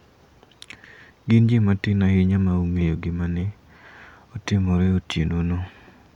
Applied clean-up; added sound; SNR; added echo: none; none; none; none.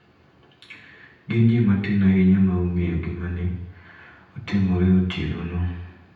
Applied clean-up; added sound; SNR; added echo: none; none; none; reverberation time 0.9 s.